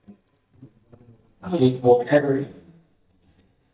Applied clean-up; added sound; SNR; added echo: neural mask model DeepFilterNet 3.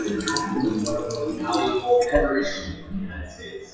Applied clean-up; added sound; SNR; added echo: classical method WPE with log-MMSE.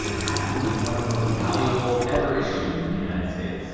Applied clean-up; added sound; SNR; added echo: none; Water tap, faucet; 4 dB; reverberation time 2.1 s.